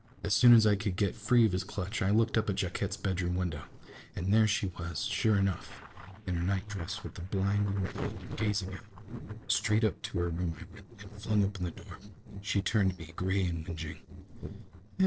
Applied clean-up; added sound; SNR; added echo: neural separator model SepFormer DNS4.